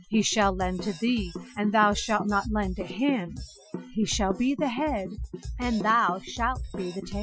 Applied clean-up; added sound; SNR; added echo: classical method Wiener filter.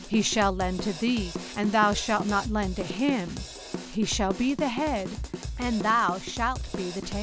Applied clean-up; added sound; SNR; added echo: none; Drum kit; 8 dB; none.